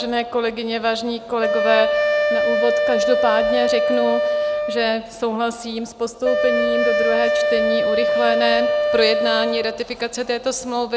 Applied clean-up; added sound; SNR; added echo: none; Wind instrument, woodwind instrument; -2 dB; none.